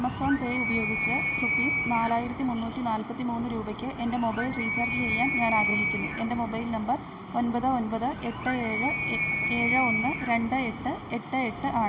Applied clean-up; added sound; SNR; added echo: none; Animal; 3 dB; none.